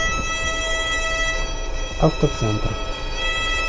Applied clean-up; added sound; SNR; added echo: none; Bowed string instrument; 2 dB; none.